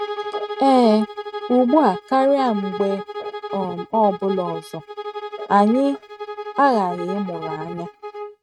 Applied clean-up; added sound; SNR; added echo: neural mask model RNNoise.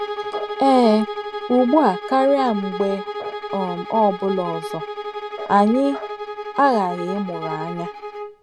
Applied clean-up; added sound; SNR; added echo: none; Bowed string instrument; 9 dB; none.